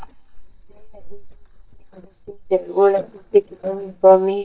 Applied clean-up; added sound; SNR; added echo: neural mask model DeepFilterNet 3.